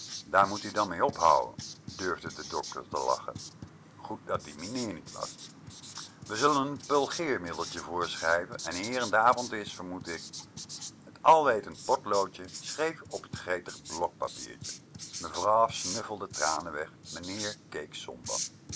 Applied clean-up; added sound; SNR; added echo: none; Writing; 12 dB; none.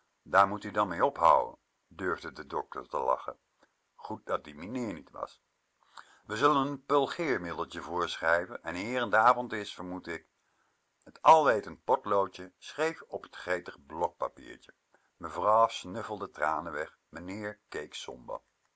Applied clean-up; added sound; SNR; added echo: none; none; none; none.